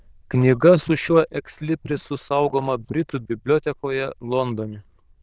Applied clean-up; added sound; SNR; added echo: neural diffusion model UNIVERSE++.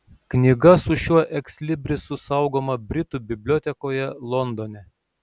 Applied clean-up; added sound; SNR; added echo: none; none; none; none.